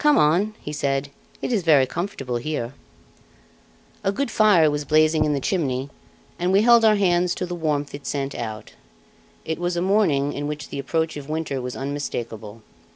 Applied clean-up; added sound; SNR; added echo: none; none; none; none.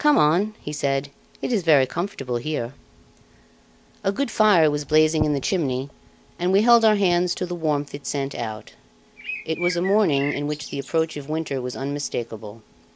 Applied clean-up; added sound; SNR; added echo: none; Bird; 11 dB; none.